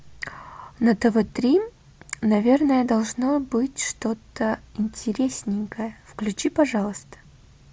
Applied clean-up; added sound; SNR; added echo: none; none; none; none.